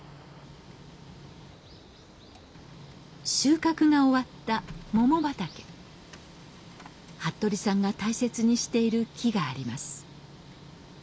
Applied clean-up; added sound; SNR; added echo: none; Printer; 19 dB; none.